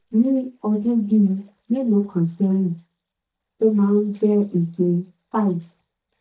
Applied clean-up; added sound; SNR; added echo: neural mask model DeepFilterNet 3.